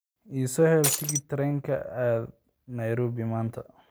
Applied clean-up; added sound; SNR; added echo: none; Shatter; 0 dB; none.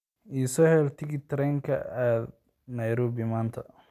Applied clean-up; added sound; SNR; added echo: none; none; none; none.